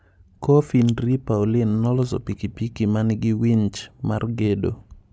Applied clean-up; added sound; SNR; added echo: none; none; none; none.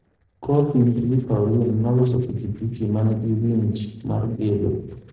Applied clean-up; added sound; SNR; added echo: neural separator model SepFormer DNS4.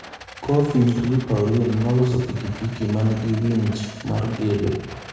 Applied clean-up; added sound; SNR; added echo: none; Rattle; 18 dB; reverberation time 0.9 s.